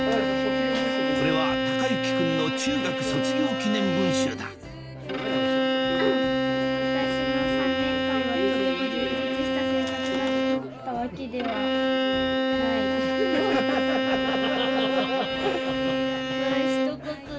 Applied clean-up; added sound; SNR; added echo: none; Bowed string instrument; -5 dB; none.